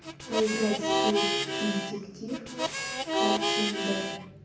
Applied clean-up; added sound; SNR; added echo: none; Harmonica; -3 dB; reverberation time 0.9 s.